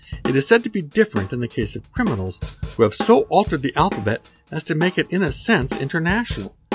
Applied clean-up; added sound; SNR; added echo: none; Drum kit; 11 dB; none.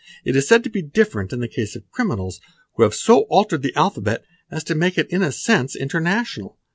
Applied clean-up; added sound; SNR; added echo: none; none; none; none.